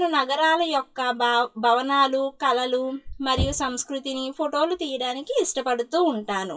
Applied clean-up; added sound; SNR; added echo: classical method WPE with log-MMSE.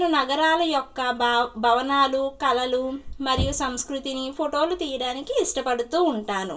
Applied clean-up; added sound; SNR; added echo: none; Knock; 16 dB; reverberation time 0.2 s.